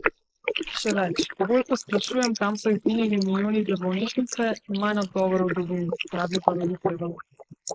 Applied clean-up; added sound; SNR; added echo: neural mask model Resemble Enhance denoiser.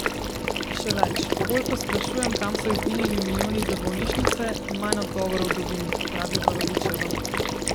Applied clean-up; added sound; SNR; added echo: none; Water / Liquid; -4 dB; none.